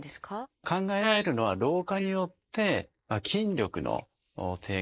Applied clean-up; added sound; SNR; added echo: neural mask model Resemble Enhance denoiser.